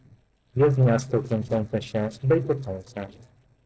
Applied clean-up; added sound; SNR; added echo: neural separator model SepFormer DNS4.